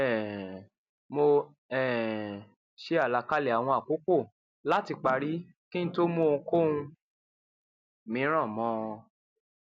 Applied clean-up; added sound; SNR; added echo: none; none; none; none.